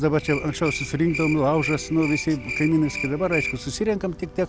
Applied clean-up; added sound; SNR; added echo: none; Cricket; 9 dB; none.